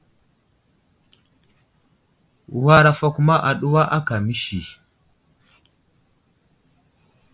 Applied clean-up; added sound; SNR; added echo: none; none; none; none.